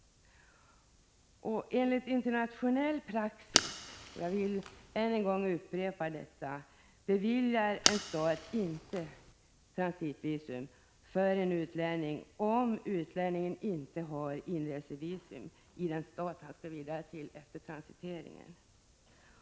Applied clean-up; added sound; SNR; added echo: none; Fire; 0 dB; none.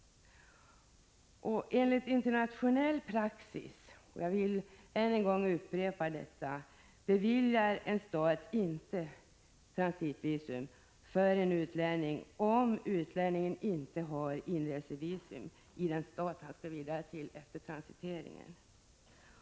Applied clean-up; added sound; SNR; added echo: none; none; none; none.